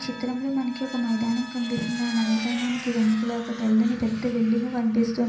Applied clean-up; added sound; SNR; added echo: none; Vehicle; 14 dB; reverberation time 0.6 s.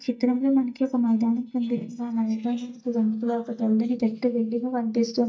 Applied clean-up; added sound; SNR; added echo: neural mask model DeepFilterNet 3.